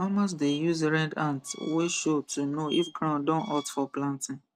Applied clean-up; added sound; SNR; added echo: none; Squeak; 18 dB; none.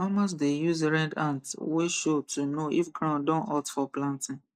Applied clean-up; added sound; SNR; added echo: neural mask model Resemble Enhance denoiser.